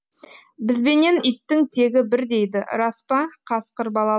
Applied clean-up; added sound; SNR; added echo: none; none; none; none.